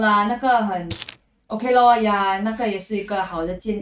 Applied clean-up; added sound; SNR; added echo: neural mask model RNNoise.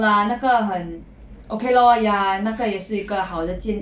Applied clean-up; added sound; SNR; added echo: none; none; none; none.